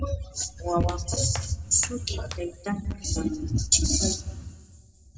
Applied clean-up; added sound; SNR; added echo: none; Hands; 18 dB; reverberation time 0.8 s.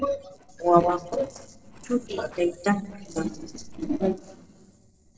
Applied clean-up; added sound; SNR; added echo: neural separator model SepFormer DNS4.